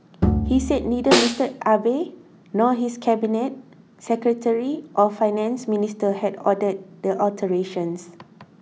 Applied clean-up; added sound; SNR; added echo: none; Snare drum + Bowed string instrument; 1 dB; none.